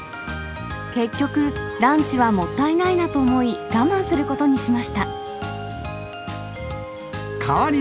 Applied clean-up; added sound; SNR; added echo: none; Wind instrument, woodwind instrument; 13 dB; none.